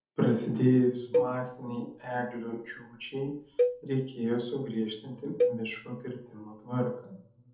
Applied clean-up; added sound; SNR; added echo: none; Cowbell; 3 dB; reverberation time 0.6 s.